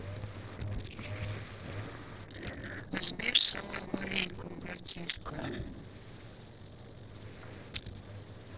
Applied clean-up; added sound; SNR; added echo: neural separator model SepFormer DNS4.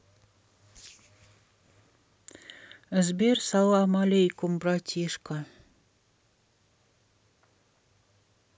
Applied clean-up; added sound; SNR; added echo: none; none; none; none.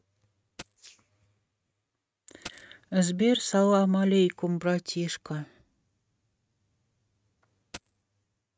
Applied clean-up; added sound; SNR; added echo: neural mask model RNNoise.